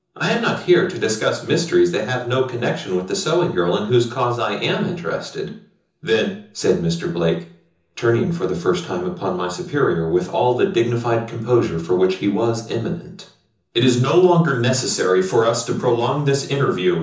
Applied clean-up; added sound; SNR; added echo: none; none; none; reverberation time 0.6 s.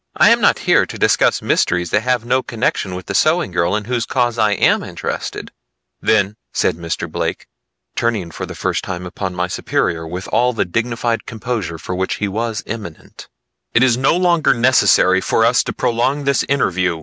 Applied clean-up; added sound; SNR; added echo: none; none; none; none.